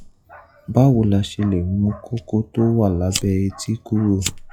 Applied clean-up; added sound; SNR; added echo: classical method log-MMSE.